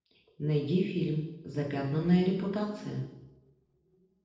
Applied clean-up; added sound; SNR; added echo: neural separator model SepFormer DNS4.